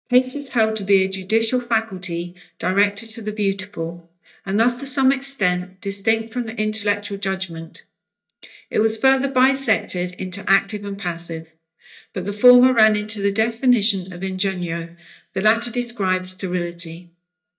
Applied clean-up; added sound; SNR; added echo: neural mask model DeepFilterNet 3.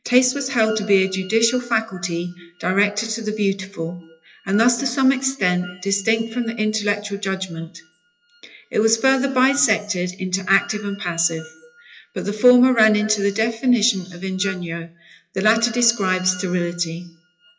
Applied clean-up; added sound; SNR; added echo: classical method WPE with log-MMSE.